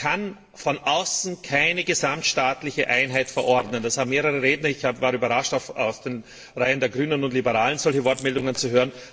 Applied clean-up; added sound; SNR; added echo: neural separator model SepFormer DNS4.